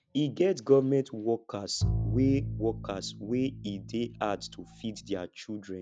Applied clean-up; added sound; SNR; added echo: none; Bowed string instrument; 5 dB; none.